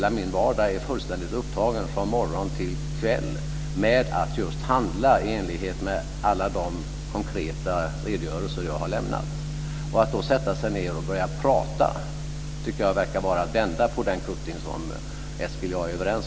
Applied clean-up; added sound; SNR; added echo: none; none; none; none.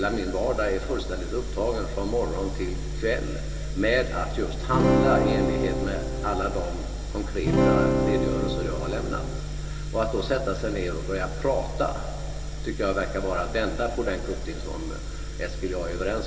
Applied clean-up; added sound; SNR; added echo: none; Acoustic guitar / Strum; -2 dB; reverberation time 2.4 s.